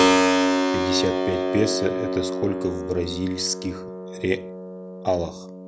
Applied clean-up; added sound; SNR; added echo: none; Keyboard (musical); -4 dB; none.